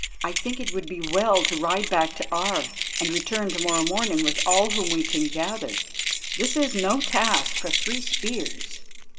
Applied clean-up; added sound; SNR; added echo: none; Keys jangling; 1 dB; reverberation time 1.0 s.